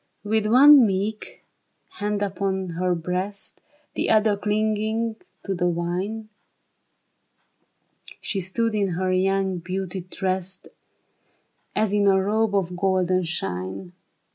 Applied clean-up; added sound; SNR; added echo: none; none; none; none.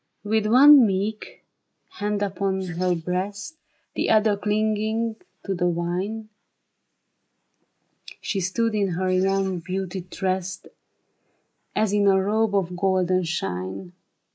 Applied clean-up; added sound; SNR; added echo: neural mask model Resemble Enhance denoiser.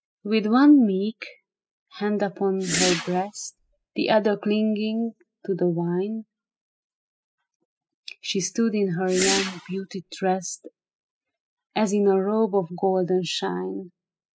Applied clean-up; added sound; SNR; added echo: classical method spectral subtraction.